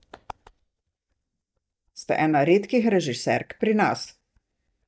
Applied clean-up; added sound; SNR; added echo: neural mask model DeepFilterNet 3.